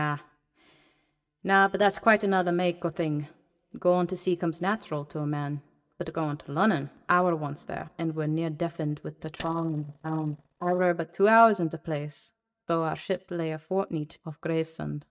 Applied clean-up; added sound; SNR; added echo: neural mask model DeepFilterNet 3.